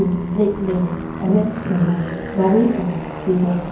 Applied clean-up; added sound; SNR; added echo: none; Aircraft; 10 dB; reverberation time 0.9 s.